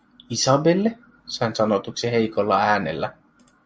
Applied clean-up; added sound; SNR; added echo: none; none; none; none.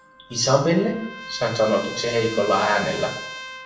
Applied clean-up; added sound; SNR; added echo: none; Trumpet; 12 dB; reverberation time 0.7 s.